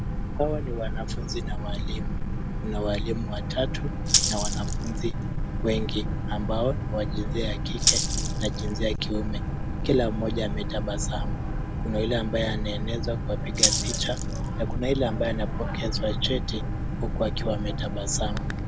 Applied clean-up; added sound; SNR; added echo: none; Boat, Water vehicle + Rattle (instrument); -4 dB; none.